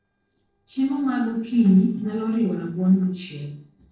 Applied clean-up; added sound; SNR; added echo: neural separator model SepFormer DNS4.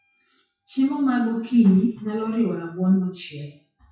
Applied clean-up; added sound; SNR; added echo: classical method WPE with log-MMSE.